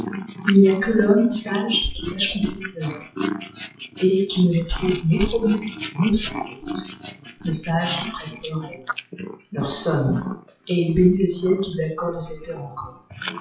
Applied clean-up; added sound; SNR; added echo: classical method WPE with log-MMSE.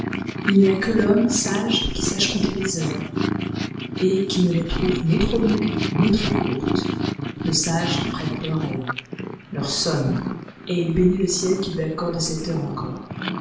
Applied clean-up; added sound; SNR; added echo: none; Purr; 4 dB; reverberation time 0.7 s.